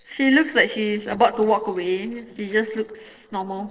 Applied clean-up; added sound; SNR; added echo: neural separator model SepFormer DNS4.